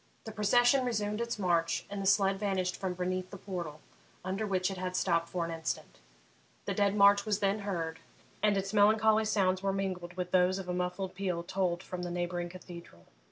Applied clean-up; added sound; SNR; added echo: none; none; none; none.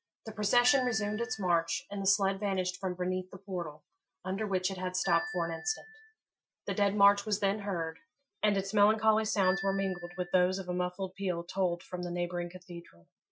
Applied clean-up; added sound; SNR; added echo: classical method Wiener filter.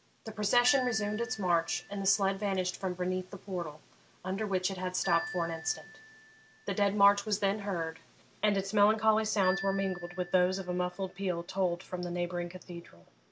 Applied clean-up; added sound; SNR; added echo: none; Marimba, xylophone; 16 dB; none.